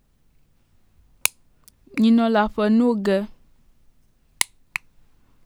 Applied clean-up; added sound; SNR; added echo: none; none; none; none.